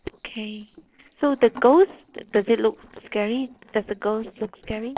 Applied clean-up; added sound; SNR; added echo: neural separator model SepFormer DNS4.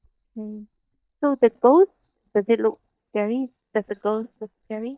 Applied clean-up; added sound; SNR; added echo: neural mask model DeepFilterNet 3.